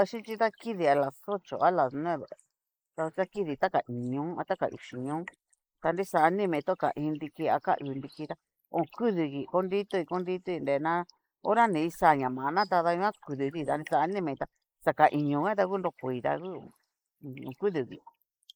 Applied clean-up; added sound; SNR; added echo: neural mask model Resemble Enhance denoiser.